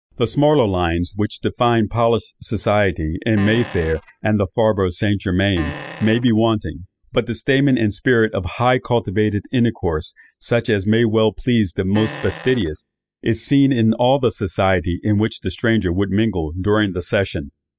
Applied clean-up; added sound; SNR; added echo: classical method spectral subtraction.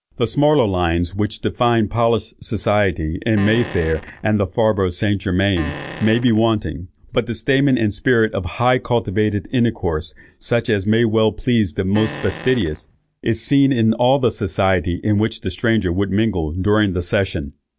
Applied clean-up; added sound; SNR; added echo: none; Fart; 14 dB; none.